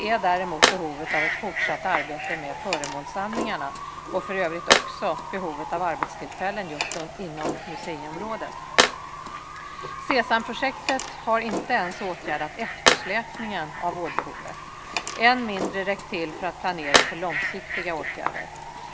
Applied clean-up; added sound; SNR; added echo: none; Bird / Fowl + Tools; 0 dB; none.